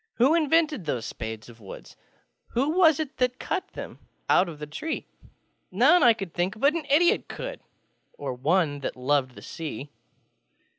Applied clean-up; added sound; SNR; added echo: none; none; none; none.